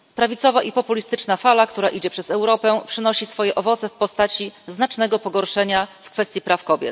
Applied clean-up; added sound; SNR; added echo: none; none; none; none.